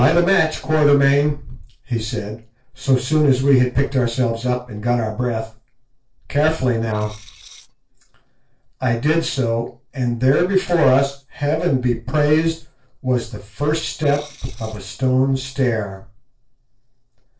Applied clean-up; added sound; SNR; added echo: neural separator model SepFormer DNS4.